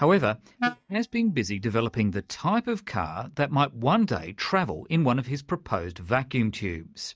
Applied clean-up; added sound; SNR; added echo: neural mask model DeepFilterNet 3.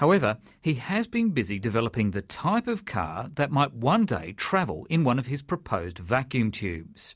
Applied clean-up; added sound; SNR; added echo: none; none; none; none.